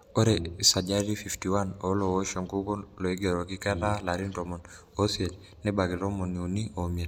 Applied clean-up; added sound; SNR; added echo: none; Brass instrument; 11 dB; none.